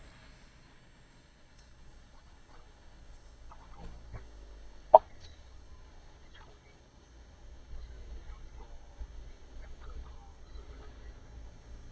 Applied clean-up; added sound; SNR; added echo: neural mask model DeepFilterNet 3.